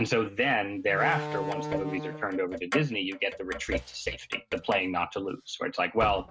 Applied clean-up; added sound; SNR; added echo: neural mask model RNNoise.